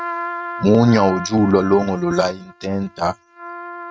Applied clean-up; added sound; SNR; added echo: neural mask model RNNoise.